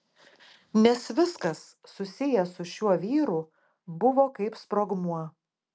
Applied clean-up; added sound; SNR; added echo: none; none; none; none.